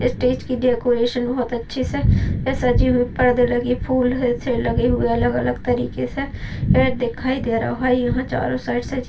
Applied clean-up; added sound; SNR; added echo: none; Thunder; 5 dB; reverberation time 0.2 s.